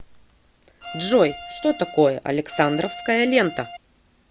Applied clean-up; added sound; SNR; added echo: none; Bowed string instrument; 14 dB; none.